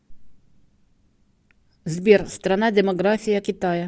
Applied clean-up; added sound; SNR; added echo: none; none; none; none.